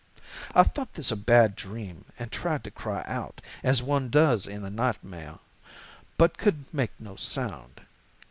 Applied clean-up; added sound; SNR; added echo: none; none; none; none.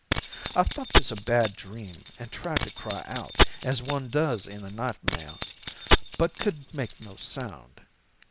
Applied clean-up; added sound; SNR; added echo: none; Keys jangling; -2 dB; none.